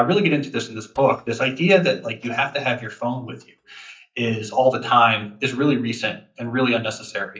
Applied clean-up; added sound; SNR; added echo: neural mask model DeepFilterNet 3.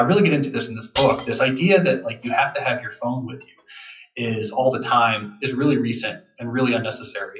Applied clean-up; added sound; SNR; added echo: classical method WPE with log-MMSE.